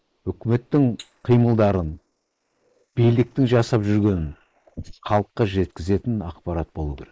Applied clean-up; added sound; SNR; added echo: neural mask model Resemble Enhance denoiser.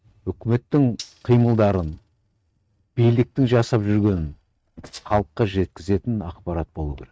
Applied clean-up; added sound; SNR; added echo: neural mask model RNNoise.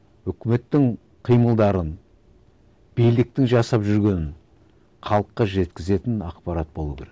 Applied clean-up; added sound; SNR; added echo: none; none; none; none.